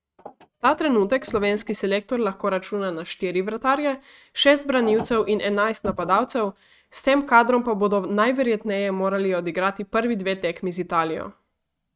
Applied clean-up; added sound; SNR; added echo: neural mask model RNNoise.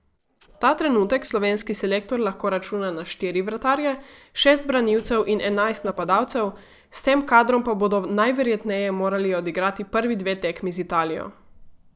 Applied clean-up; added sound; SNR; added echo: neural separator model SepFormer DNS4.